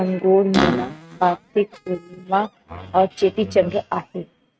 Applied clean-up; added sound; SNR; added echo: neural mask model RNNoise.